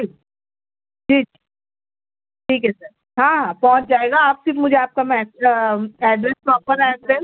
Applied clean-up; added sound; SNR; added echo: none; none; none; none.